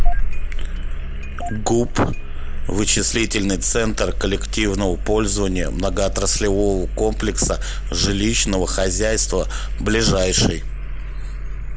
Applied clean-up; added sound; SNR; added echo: none; Engine starting; 0 dB; none.